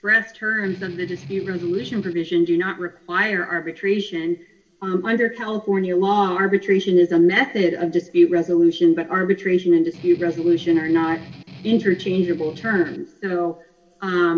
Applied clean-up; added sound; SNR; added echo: none; Strum; 17 dB; reverberation time 0.7 s.